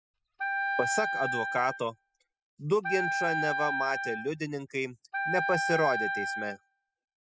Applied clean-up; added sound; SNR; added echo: classical method spectral subtraction.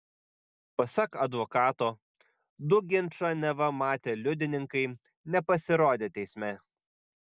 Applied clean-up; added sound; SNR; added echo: none; none; none; none.